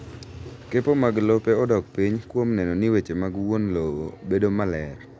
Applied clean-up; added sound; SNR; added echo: none; none; none; none.